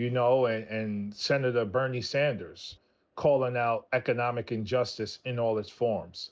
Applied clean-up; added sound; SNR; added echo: none; none; none; none.